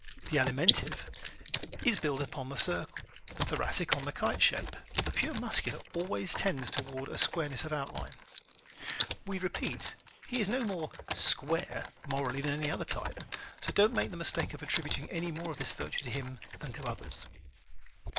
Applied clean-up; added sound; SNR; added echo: neural mask model Resemble Enhance denoiser.